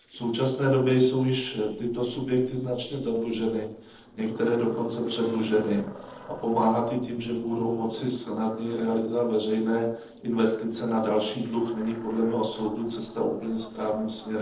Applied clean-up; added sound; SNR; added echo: neural separator model SepFormer DNS4.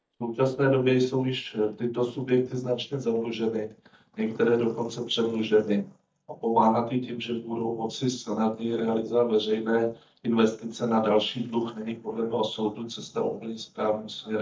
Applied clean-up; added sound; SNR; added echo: neural mask model DeepFilterNet 3.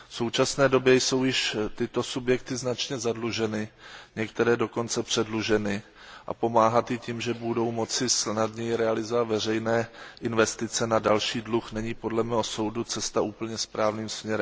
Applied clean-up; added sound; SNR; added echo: none; none; none; none.